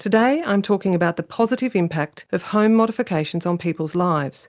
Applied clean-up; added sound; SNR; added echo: none; none; none; none.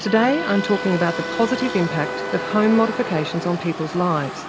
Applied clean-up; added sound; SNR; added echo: none; Motor vehicle (road) + Wind instrument, woodwind instrument; 7 dB; none.